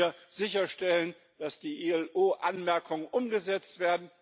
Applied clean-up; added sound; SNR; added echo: none; none; none; none.